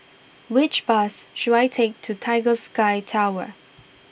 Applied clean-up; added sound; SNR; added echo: none; none; none; none.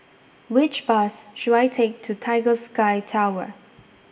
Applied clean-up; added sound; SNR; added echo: none; none; none; reverberation time 1.4 s.